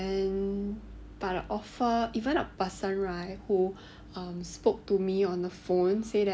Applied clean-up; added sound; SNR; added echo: none; none; none; none.